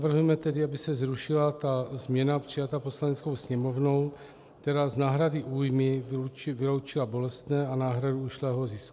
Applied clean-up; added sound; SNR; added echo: none; none; none; none.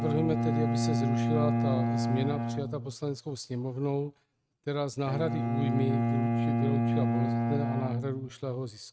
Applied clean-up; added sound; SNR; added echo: neural mask model RNNoise.